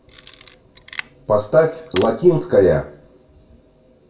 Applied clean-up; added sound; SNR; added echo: none; Camera; 18 dB; reverberation time 0.2 s.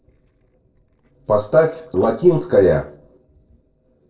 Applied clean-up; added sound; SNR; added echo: neural separator model SepFormer DNS4.